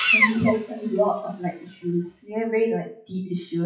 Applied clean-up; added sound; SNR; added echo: classical method WPE with log-MMSE.